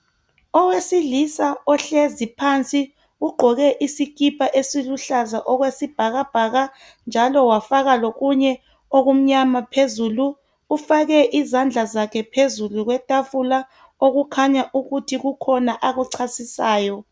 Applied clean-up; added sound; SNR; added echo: none; none; none; none.